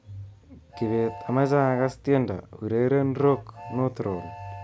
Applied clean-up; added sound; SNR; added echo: none; Train; 17 dB; none.